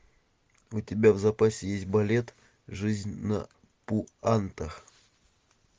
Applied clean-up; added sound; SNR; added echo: none; none; none; none.